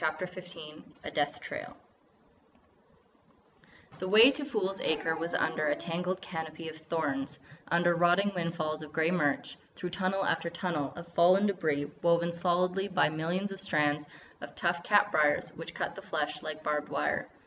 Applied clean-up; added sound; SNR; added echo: none; Bark; 14 dB; none.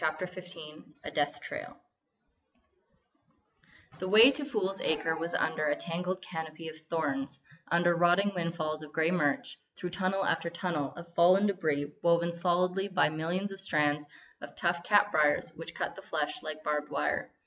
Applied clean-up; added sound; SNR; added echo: classical method log-MMSE.